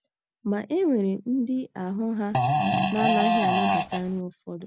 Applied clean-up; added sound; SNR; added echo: none; Fart; -4 dB; none.